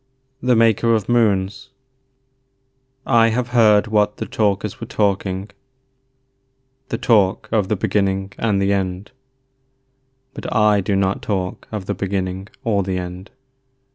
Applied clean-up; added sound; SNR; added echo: none; none; none; none.